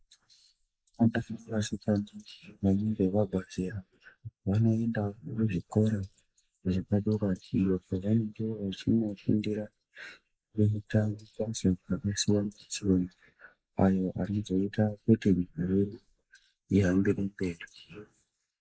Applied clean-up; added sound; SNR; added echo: neural mask model Resemble Enhance denoiser.